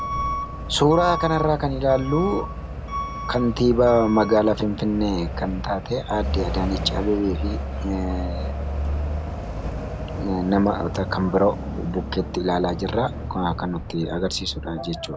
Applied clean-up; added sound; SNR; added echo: none; Alarm / Truck; 5 dB; none.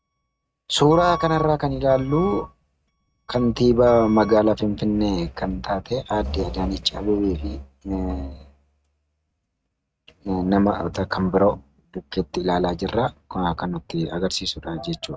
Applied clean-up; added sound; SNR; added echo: neural mask model RNNoise.